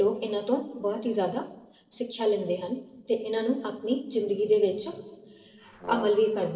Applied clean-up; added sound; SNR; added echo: neural separator model SepFormer DNS4.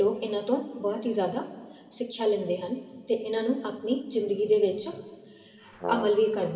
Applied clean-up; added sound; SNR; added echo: none; Brass instrument; 5 dB; reverberation time 2.9 s.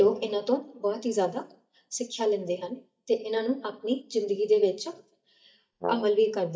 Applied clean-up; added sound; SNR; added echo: neural mask model DeepFilterNet 3.